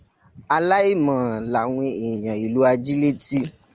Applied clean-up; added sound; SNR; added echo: none; none; none; none.